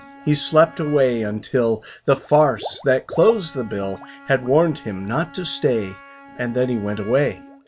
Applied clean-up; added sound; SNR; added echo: none; Wind instrument, woodwind instrument + Water / Liquid; 19 dB; none.